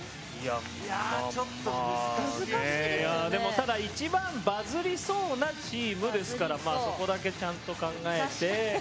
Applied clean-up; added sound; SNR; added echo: none; none; none; none.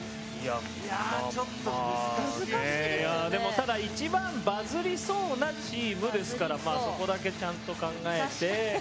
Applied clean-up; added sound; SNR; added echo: none; Wind instrument, woodwind instrument; 13 dB; none.